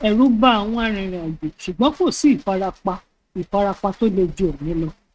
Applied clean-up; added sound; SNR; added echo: neural mask model RNNoise.